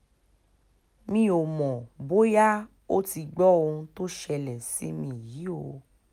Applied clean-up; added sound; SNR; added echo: none; none; none; none.